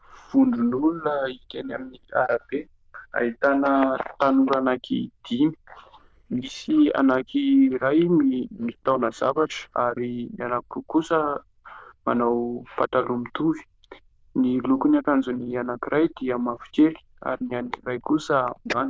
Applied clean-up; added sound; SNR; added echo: neural diffusion model UNIVERSE++.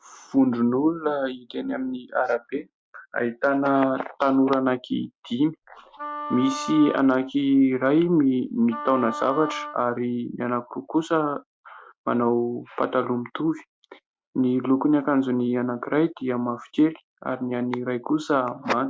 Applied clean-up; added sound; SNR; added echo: none; Wind instrument, woodwind instrument; 11 dB; none.